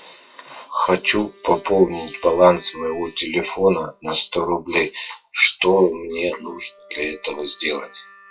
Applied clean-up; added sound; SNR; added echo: classical method WPE with log-MMSE.